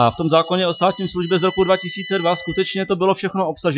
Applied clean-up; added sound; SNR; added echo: classical method Wiener filter.